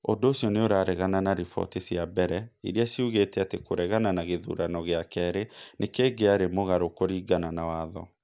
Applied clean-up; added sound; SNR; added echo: none; none; none; none.